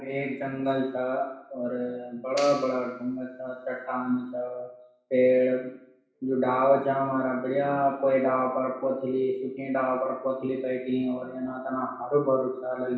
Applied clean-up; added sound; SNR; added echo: none; Clapping; 17 dB; reverberation time 0.7 s.